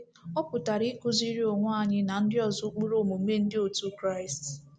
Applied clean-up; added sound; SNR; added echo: none; none; none; none.